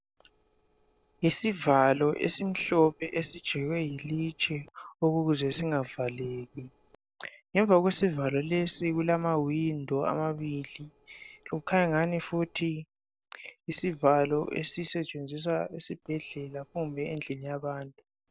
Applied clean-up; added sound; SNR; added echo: neural separator model SepFormer DNS4.